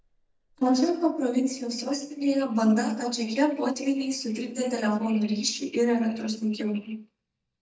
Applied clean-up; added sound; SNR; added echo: neural mask model DeepFilterNet 3.